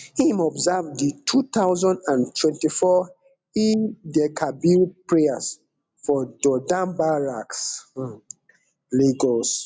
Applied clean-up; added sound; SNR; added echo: none; none; none; none.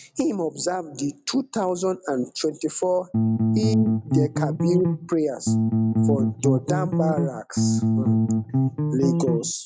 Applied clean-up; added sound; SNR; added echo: none; Bass guitar; -5 dB; none.